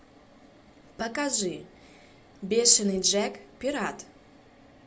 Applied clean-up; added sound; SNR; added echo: none; none; none; none.